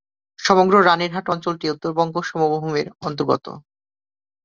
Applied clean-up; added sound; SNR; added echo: none; none; none; none.